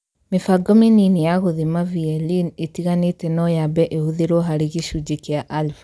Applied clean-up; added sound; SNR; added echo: none; none; none; none.